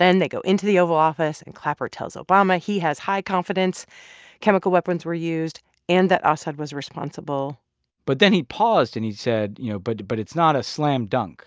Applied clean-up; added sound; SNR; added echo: none; none; none; none.